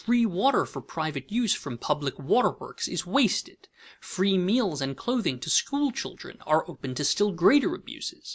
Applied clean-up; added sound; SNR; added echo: none; none; none; none.